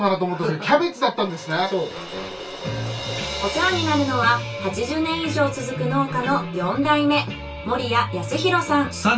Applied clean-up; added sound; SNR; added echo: none; Crash cymbal; 15 dB; reverberation time 0.2 s.